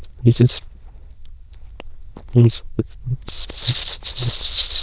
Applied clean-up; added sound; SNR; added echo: neural diffusion model UNIVERSE++.